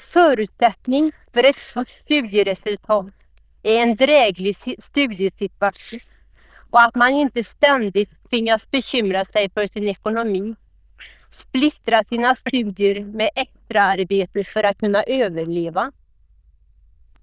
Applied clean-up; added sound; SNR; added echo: neural diffusion model UNIVERSE++.